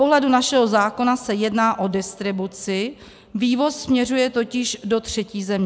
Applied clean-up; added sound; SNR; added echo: none; none; none; none.